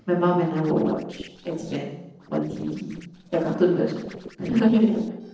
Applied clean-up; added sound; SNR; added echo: neural separator model SepFormer DNS4.